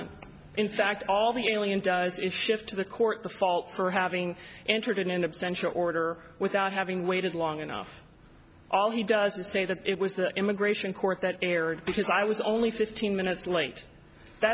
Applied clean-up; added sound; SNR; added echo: none; none; none; none.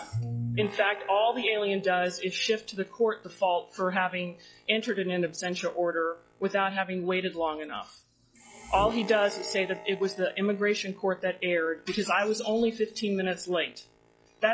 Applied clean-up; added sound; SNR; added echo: classical method log-MMSE.